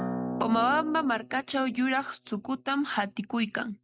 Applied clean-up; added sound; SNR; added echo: neural mask model RNNoise.